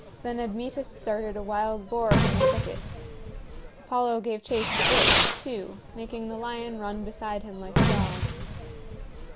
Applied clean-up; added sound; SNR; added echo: none; Bowed string instrument + Fireworks; -4 dB; none.